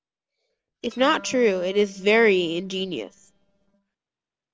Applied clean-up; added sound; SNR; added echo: neural separator model SepFormer DNS4.